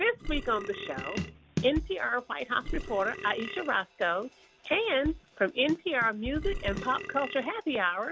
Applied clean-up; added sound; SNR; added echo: none; Burping, eructation; 8 dB; none.